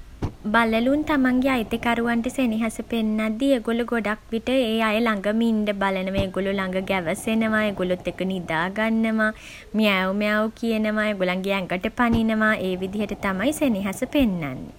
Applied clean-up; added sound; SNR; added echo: none; Fire; 18 dB; none.